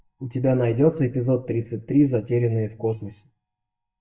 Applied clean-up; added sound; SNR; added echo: neural mask model DeepFilterNet 3.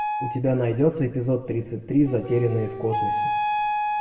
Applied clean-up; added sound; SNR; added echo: none; Wind instrument, woodwind instrument; 4 dB; reverberation time 0.7 s.